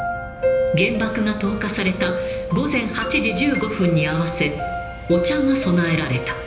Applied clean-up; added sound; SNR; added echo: none; Insect / Frog; 15 dB; reverberation time 0.8 s.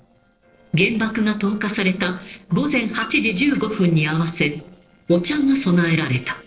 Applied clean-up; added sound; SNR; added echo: neural separator model SepFormer DNS4.